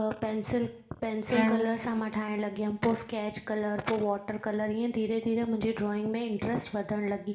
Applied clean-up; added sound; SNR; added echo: none; Bowed string instrument; 5 dB; reverberation time 2.0 s.